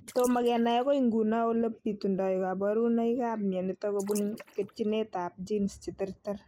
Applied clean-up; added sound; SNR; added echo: neural mask model Resemble Enhance denoiser.